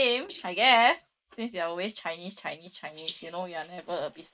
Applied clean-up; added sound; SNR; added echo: neural mask model Resemble Enhance denoiser.